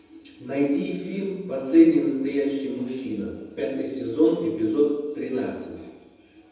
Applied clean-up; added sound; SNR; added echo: none; none; none; reverberation time 1.1 s.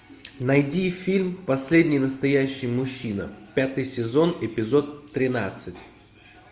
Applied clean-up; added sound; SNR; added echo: none; none; none; none.